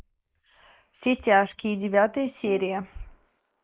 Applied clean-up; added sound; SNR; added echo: neural mask model Resemble Enhance denoiser.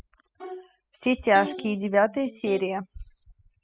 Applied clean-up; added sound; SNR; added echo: classical method spectral subtraction.